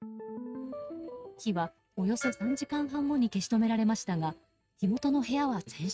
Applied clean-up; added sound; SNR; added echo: neural mask model RNNoise.